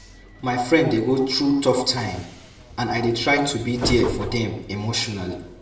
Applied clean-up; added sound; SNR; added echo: none; Train; 13 dB; reverberation time 0.7 s.